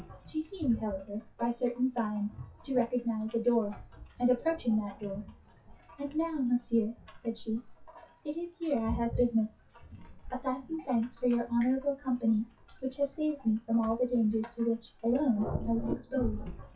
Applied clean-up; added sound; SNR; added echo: classical method WPE with log-MMSE.